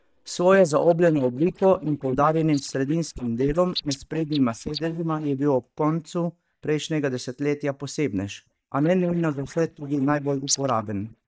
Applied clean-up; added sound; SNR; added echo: neural mask model DeepFilterNet 3.